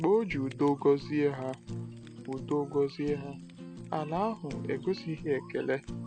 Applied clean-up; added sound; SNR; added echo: none; Fire; 12 dB; none.